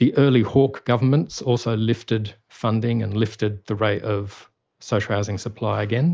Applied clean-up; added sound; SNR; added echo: neural mask model Resemble Enhance denoiser.